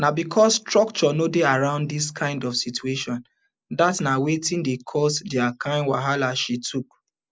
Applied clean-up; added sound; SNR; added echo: none; none; none; none.